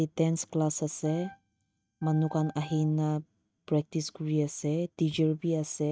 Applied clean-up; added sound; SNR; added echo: neural mask model RNNoise.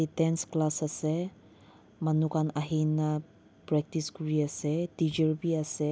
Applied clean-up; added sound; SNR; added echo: none; none; none; none.